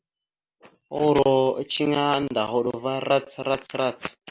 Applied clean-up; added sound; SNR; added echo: none; none; none; none.